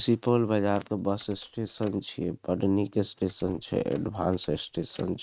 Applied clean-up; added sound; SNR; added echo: neural mask model RNNoise.